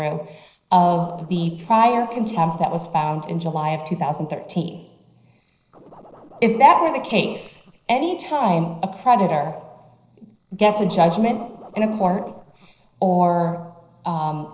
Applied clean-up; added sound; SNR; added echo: neural separator model SepFormer DNS4.